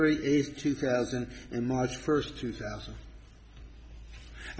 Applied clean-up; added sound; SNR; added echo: none; none; none; none.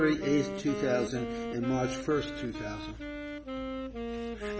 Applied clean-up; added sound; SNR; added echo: none; Wind instrument, woodwind instrument; 4 dB; none.